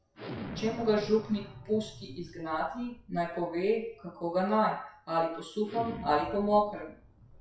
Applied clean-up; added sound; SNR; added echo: classical method WPE with log-MMSE.